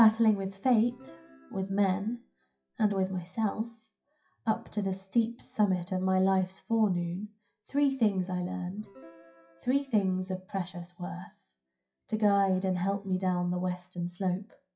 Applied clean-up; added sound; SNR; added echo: classical method WPE with log-MMSE.